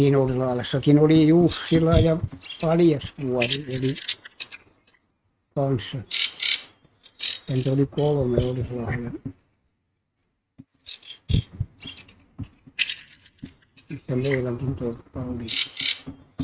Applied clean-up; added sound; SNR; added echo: neural mask model RNNoise.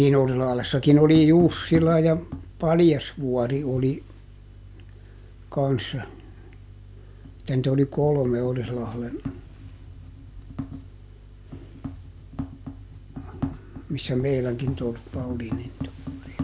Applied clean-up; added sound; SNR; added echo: none; none; none; none.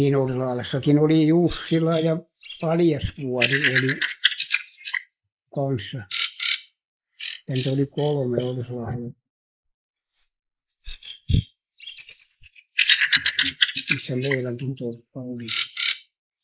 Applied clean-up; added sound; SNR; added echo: neural mask model Resemble Enhance denoiser.